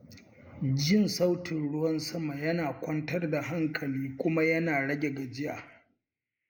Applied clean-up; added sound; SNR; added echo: neural mask model Resemble Enhance denoiser.